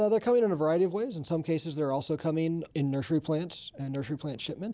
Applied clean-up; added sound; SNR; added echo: none; none; none; none.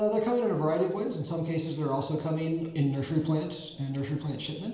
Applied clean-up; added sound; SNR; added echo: none; none; none; reverberation time 1.1 s.